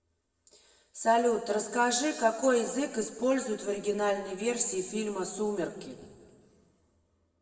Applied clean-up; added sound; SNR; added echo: none; none; none; reverberation time 1.5 s.